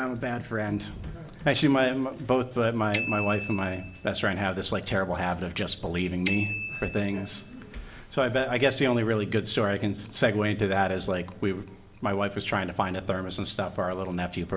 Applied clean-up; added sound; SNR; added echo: none; Bicycle bell; 11 dB; reverberation time 0.3 s.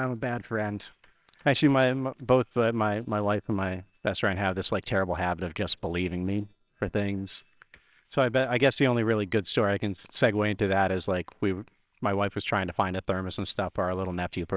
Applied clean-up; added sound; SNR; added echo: neural separator model SepFormer WHAMR!.